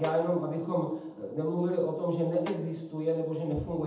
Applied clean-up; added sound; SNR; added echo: none; Snare drum; 16 dB; reverberation time 0.8 s.